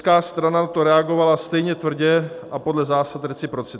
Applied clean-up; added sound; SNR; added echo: none; none; none; none.